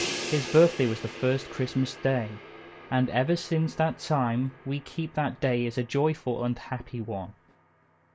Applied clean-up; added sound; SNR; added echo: none; Crash cymbal; 14 dB; none.